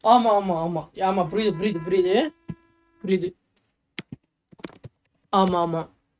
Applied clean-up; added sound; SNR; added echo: neural mask model RNNoise.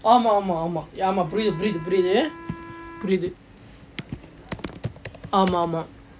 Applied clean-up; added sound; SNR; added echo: none; Wind instrument, woodwind instrument; 18 dB; none.